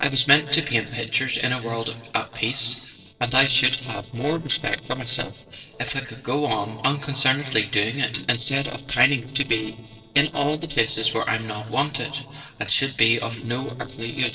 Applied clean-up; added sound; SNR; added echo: neural separator model SepFormer DNS4.